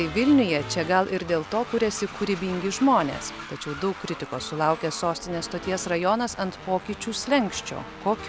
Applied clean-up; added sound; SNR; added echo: none; Train; 17 dB; none.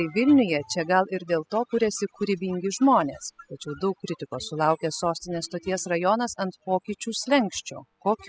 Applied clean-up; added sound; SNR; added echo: classical method spectral subtraction.